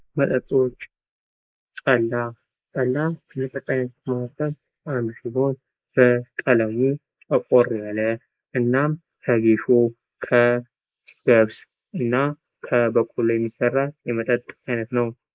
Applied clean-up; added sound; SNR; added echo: neural mask model Resemble Enhance denoiser.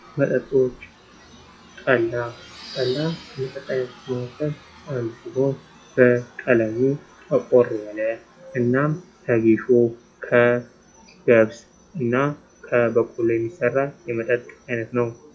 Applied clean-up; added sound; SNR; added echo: classical method log-MMSE.